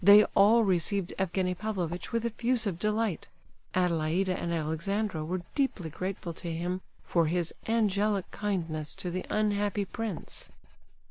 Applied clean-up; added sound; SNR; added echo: neural mask model Resemble Enhance denoiser.